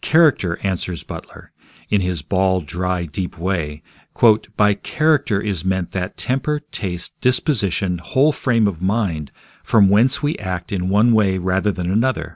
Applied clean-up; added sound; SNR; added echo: none; none; none; none.